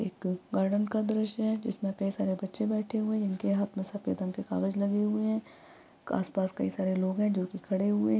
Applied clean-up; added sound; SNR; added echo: none; none; none; none.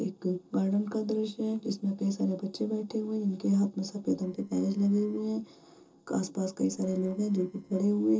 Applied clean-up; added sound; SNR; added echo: neural separator model SepFormer DNS4.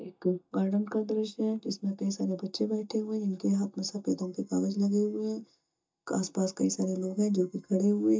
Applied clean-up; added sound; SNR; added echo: neural mask model DeepFilterNet 3.